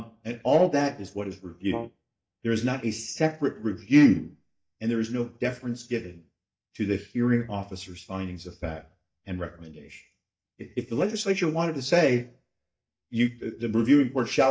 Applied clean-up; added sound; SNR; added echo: neural mask model DeepFilterNet 3.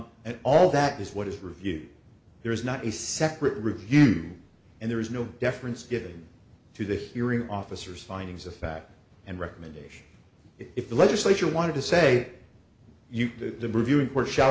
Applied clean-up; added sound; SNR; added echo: none; none; none; none.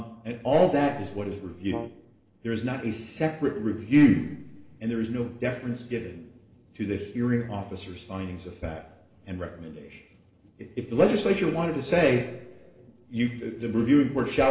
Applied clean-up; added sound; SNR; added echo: neural separator model SepFormer DNS4.